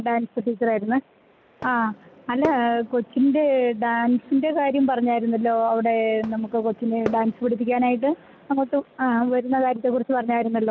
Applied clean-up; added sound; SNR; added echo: none; Fireworks; 17 dB; none.